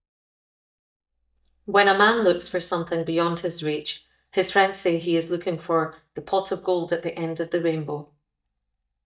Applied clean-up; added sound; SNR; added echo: neural mask model DeepFilterNet 3.